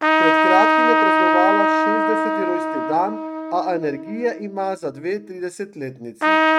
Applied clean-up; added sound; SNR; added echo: neural mask model RNNoise.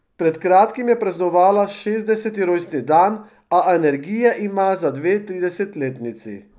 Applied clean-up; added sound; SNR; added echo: none; none; none; none.